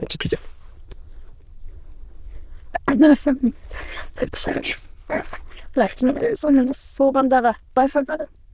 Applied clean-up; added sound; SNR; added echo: neural diffusion model UNIVERSE++.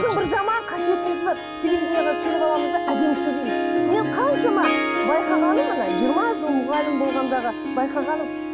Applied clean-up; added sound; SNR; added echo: none; Harp; 0 dB; none.